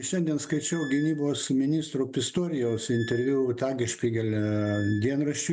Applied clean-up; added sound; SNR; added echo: none; Squeak; 18 dB; none.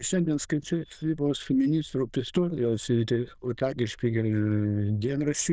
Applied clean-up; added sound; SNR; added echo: neural diffusion model UNIVERSE++.